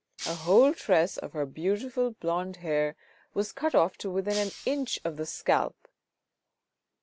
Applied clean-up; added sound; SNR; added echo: none; Shatter; 14 dB; none.